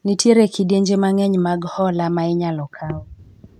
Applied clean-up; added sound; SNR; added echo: none; none; none; none.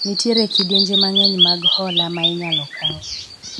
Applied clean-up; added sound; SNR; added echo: none; Bird vocalization, bird call, bird song; -4 dB; none.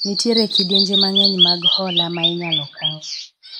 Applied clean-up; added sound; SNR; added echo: neural mask model Resemble Enhance denoiser.